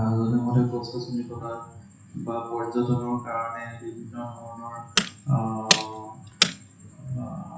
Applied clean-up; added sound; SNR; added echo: classical method WPE with log-MMSE.